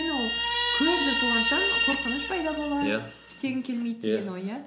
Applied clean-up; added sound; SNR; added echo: none; Guitar; 0 dB; none.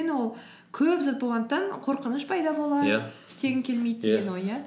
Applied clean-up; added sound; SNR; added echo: none; none; none; none.